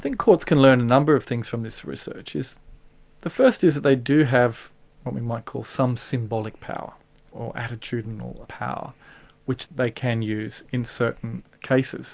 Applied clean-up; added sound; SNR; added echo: none; none; none; none.